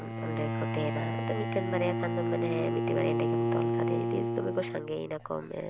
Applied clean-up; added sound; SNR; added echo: none; Bowed string instrument; -4 dB; none.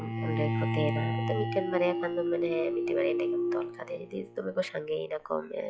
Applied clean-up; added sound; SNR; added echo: classical method log-MMSE.